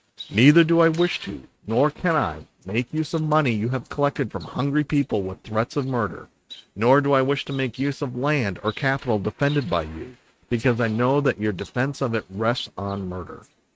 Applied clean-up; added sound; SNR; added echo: neural mask model RNNoise.